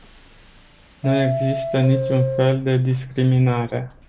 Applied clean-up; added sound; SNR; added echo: none; Subway, metro, underground; 8 dB; none.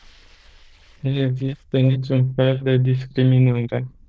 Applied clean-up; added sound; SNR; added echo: neural diffusion model UNIVERSE++.